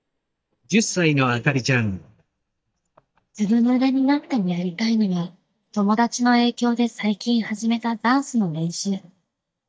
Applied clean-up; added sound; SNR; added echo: neural mask model DeepFilterNet 3.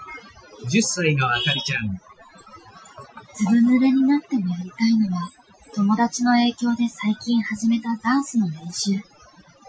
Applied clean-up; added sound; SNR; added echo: classical method Wiener filter.